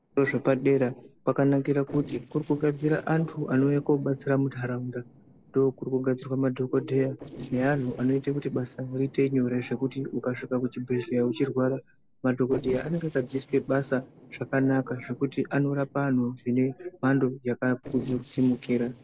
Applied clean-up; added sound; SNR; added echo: neural separator model SepFormer DNS4.